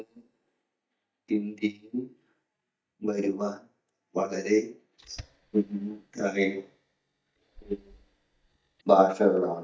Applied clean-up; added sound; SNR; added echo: neural mask model DeepFilterNet 3.